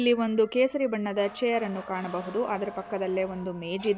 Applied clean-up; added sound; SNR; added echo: none; Motor vehicle (road) / Siren; 18 dB; none.